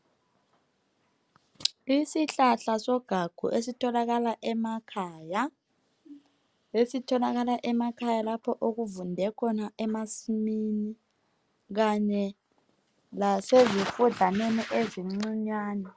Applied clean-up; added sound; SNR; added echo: none; none; none; none.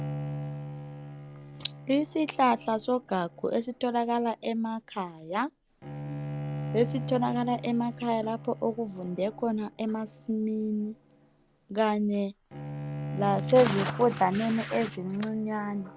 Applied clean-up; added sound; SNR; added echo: none; Bowed string instrument; 10 dB; none.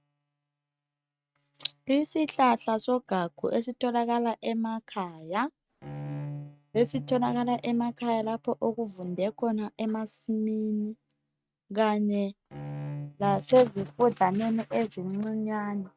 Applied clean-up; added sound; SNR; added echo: neural mask model RNNoise.